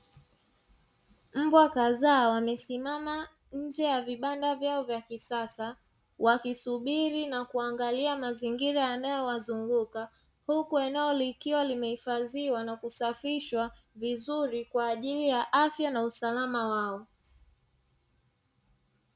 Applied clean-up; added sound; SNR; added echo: none; none; none; none.